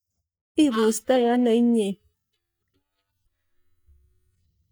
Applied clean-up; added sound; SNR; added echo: neural mask model DeepFilterNet 3.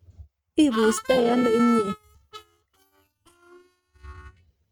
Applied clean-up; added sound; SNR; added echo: neural mask model RNNoise.